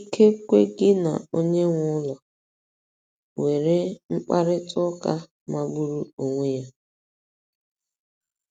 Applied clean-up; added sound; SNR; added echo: none; none; none; none.